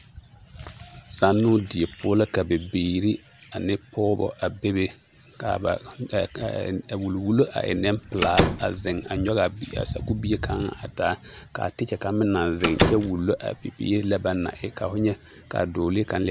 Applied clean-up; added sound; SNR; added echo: none; Slam; 1 dB; none.